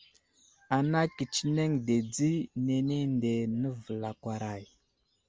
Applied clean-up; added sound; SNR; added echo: none; none; none; none.